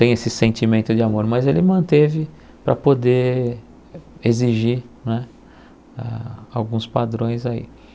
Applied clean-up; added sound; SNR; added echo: none; none; none; none.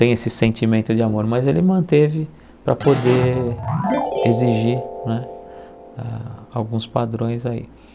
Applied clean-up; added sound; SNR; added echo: none; Keyboard (musical); 9 dB; none.